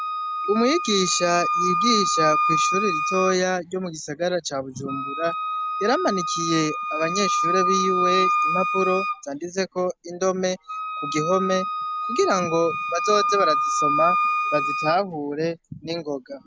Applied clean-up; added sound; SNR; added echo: none; Wind instrument, woodwind instrument; 0 dB; none.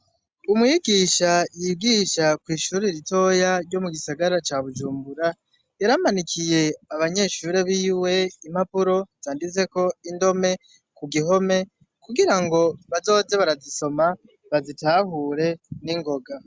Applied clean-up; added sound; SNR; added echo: none; none; none; none.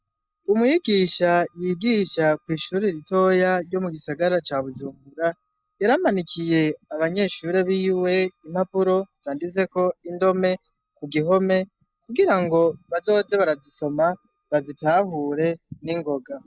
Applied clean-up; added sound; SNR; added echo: neural mask model DeepFilterNet 3.